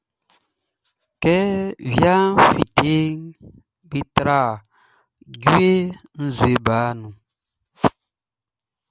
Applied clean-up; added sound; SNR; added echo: none; none; none; none.